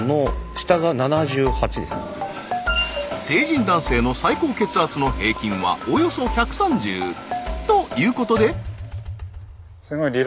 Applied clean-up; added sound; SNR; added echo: none; Toilet flush; 18 dB; none.